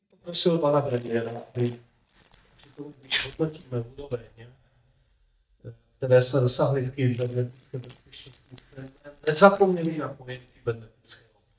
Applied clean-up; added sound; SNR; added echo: neural mask model DeepFilterNet 3.